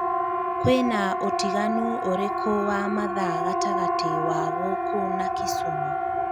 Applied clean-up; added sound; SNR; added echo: none; Siren; -2 dB; none.